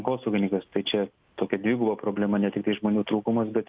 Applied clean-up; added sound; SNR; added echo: none; none; none; none.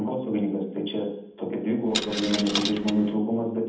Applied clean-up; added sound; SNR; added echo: none; Coin (dropping); 5 dB; reverberation time 0.8 s.